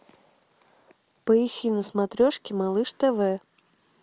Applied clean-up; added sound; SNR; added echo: none; none; none; none.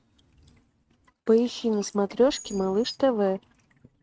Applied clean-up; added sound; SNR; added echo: neural mask model RNNoise.